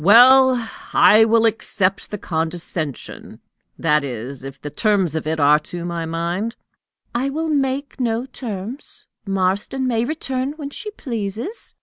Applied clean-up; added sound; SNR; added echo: none; none; none; none.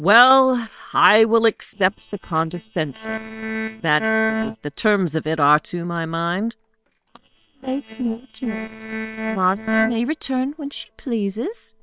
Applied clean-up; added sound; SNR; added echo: neural separator model SepFormer WHAM!.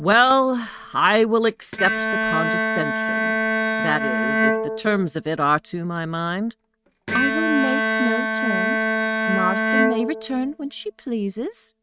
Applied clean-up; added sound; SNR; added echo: neural mask model RNNoise.